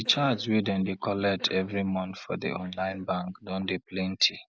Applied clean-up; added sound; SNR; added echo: neural mask model DeepFilterNet 3.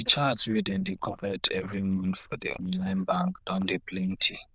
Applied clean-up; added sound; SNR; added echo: neural diffusion model UNIVERSE++.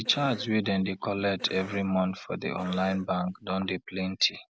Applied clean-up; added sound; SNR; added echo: none; Cough; 19 dB; none.